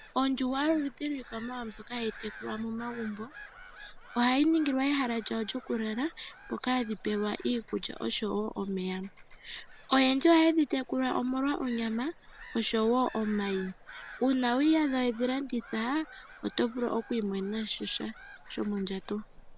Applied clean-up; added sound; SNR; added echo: none; Gull, seagull / Bird vocalization, bird call, bird song; 18 dB; none.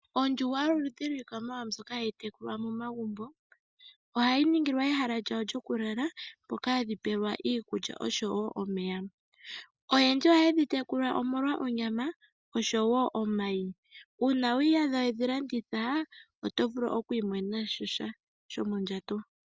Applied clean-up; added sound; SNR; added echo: none; none; none; none.